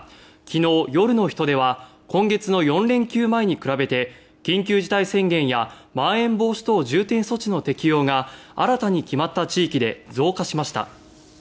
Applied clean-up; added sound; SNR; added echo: none; none; none; none.